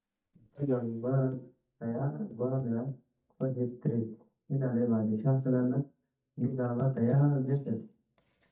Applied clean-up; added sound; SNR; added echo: neural mask model DeepFilterNet 3.